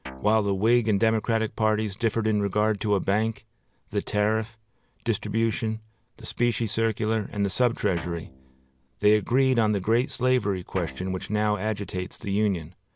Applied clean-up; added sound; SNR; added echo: none; Guitar; 18 dB; none.